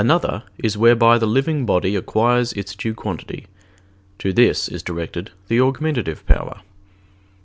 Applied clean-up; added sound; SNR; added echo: none; none; none; none.